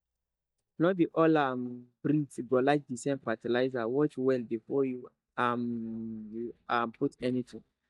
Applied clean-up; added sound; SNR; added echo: neural mask model DeepFilterNet 3.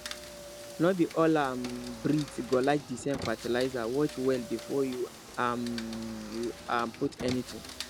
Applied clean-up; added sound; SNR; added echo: none; Rain + Car; 13 dB; none.